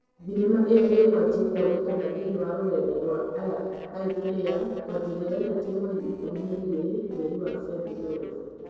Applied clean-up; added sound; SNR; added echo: neural separator model SepFormer DNS4.